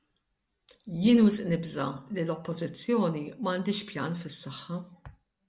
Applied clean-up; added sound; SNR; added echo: none; none; none; none.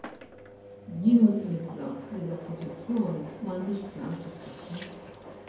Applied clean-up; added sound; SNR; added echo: none; Engine; 15 dB; reverberation time 0.9 s.